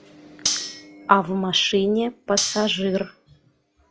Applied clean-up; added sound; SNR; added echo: classical method log-MMSE.